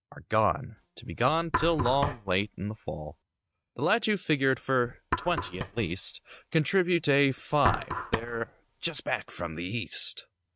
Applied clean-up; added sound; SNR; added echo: neural mask model RNNoise.